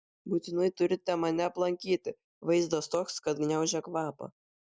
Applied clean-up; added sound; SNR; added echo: none; none; none; none.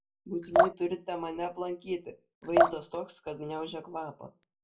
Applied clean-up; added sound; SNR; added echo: none; Drip; -4 dB; reverberation time 0.2 s.